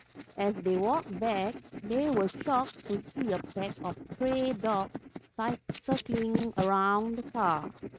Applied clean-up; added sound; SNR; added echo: neural mask model RNNoise.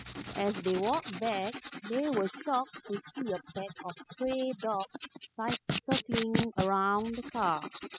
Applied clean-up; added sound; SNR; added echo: classical method spectral subtraction.